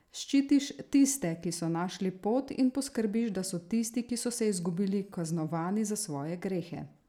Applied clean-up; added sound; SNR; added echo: none; none; none; none.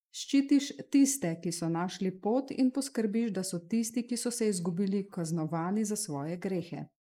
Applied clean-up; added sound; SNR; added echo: neural mask model Resemble Enhance denoiser.